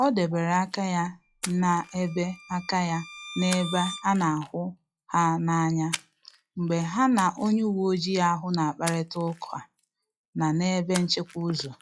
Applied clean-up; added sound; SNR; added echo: classical method log-MMSE.